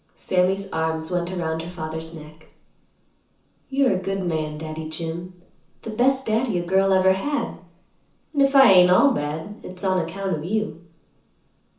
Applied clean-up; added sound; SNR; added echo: none; none; none; reverberation time 0.9 s.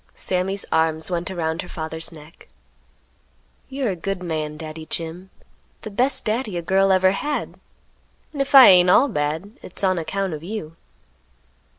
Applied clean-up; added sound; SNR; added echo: none; none; none; none.